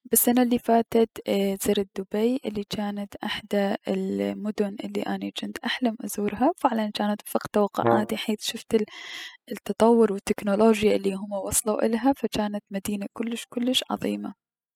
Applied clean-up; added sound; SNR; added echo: classical method spectral subtraction.